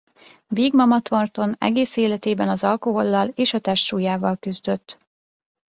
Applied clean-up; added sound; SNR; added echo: none; none; none; none.